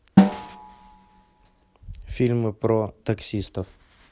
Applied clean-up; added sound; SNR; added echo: none; Snare drum; -2 dB; none.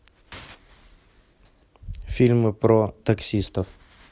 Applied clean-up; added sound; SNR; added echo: none; none; none; none.